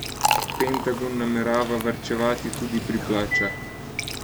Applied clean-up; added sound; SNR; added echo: none; Liquid; 2 dB; none.